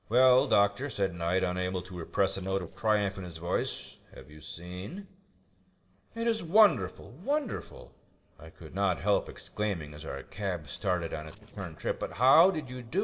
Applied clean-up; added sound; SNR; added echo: neural separator model SepFormer DNS4.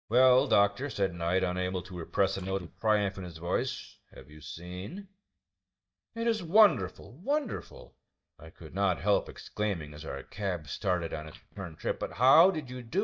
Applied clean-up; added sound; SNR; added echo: neural mask model DeepFilterNet 3.